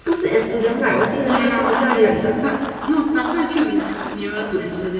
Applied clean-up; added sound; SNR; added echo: none; Run; 10 dB; reverberation time 2.8 s.